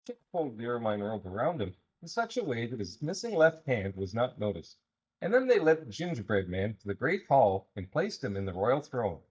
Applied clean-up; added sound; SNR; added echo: neural mask model DeepFilterNet 3.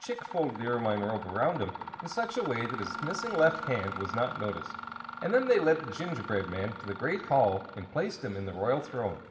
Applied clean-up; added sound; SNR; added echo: none; Mechanisms; 10 dB; reverberation time 2.3 s.